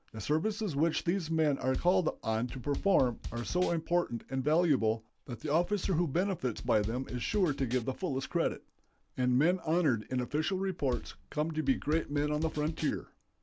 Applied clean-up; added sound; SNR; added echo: none; Bass drum / Snare drum / Drum kit; 10 dB; none.